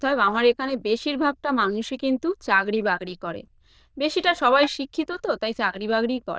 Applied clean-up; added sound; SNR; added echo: neural diffusion model UNIVERSE++.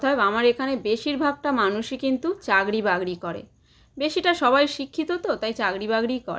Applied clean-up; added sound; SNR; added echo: none; none; none; none.